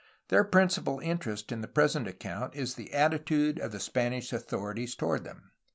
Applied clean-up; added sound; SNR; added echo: none; none; none; none.